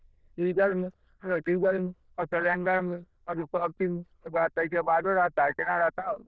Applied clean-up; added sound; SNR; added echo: neural diffusion model UNIVERSE++.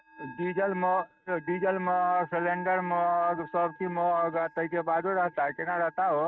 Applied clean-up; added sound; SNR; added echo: neural mask model RNNoise.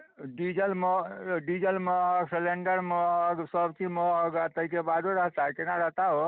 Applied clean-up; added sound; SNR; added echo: none; none; none; none.